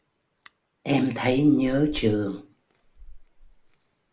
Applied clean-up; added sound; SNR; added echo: none; Chewing, mastication; 18 dB; none.